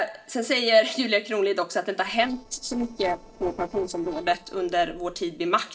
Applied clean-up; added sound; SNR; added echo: neural separator model SepFormer DNS4.